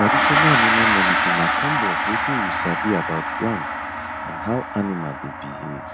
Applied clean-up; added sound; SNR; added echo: none; Gong; -5 dB; none.